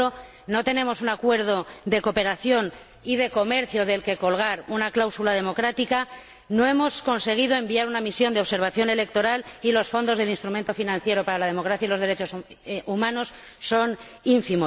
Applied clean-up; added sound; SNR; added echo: none; none; none; none.